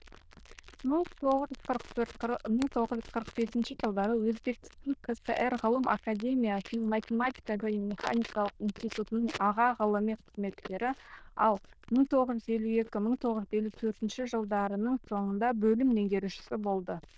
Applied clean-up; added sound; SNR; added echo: neural diffusion model UNIVERSE++.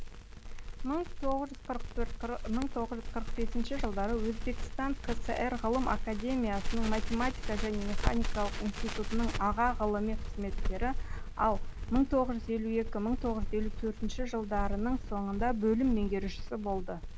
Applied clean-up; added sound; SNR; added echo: none; Crackle; 0 dB; none.